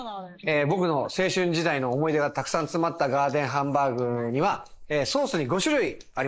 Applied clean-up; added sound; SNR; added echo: neural mask model Resemble Enhance denoiser.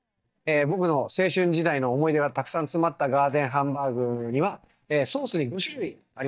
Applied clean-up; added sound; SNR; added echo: neural mask model DeepFilterNet 3.